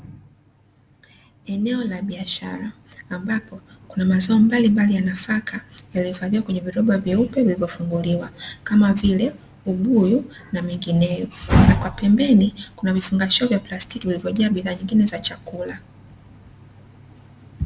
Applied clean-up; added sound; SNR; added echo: none; none; none; none.